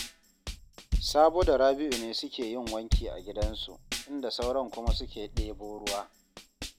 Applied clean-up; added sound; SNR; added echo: none; Tambourine / Drum / Drum kit; 4 dB; none.